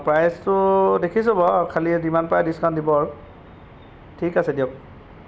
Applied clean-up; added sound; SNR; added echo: none; none; none; none.